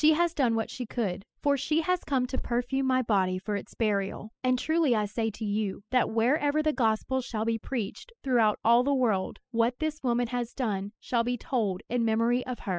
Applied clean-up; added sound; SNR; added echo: classical method spectral subtraction.